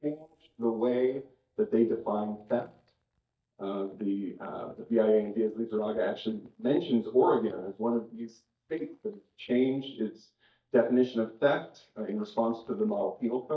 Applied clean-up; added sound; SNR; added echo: neural mask model DeepFilterNet 3.